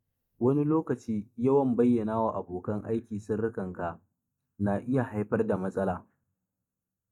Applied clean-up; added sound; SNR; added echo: neural mask model DeepFilterNet 3.